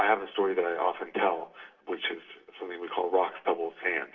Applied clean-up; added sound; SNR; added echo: none; none; none; reverberation time 0.7 s.